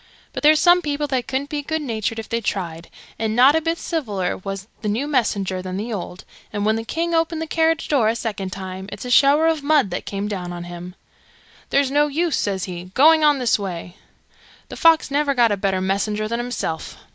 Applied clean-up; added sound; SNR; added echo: none; none; none; none.